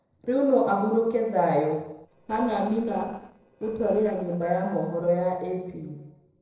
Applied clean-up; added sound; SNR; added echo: neural separator model SepFormer DNS4.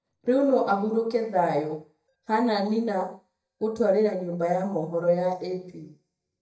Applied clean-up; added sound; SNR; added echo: neural mask model DeepFilterNet 3.